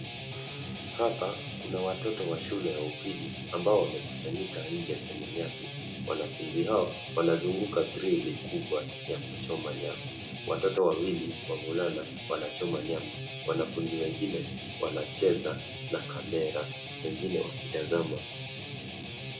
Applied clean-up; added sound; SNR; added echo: none; Guitar; 4 dB; reverberation time 0.8 s.